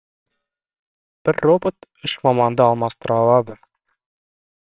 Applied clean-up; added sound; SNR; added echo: neural separator model SepFormer WHAMR!.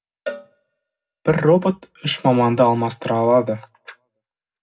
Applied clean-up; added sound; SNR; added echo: none; Cowbell; 19 dB; reverberation time 0.4 s.